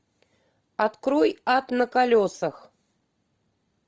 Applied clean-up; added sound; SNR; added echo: none; none; none; none.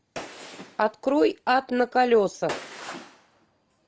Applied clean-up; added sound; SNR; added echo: none; Gunshot, gunfire; 16 dB; none.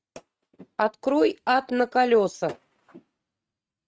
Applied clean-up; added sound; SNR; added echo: neural mask model RNNoise.